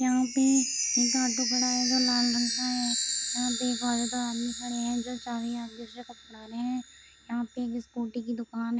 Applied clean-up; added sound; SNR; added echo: none; Chime; 3 dB; none.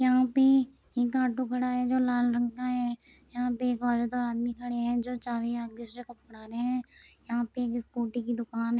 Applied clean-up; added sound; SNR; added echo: none; none; none; none.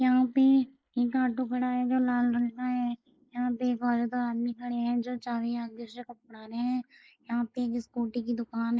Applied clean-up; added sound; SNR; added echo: neural mask model Resemble Enhance denoiser.